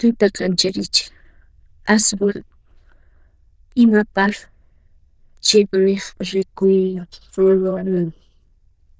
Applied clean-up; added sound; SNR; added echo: neural diffusion model UNIVERSE++.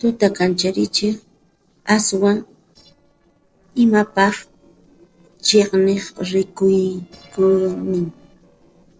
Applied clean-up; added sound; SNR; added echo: neural separator model SepFormer DNS4.